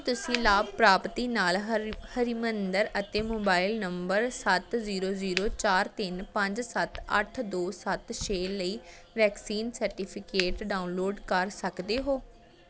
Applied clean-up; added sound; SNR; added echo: none; Crack; 13 dB; none.